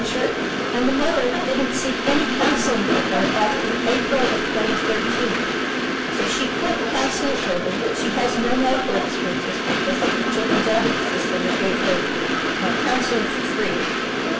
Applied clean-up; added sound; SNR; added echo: none; Train; -3 dB; reverberation time 0.3 s.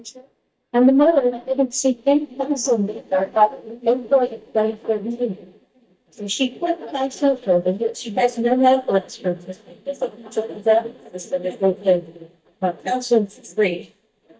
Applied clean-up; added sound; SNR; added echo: neural mask model DeepFilterNet 3.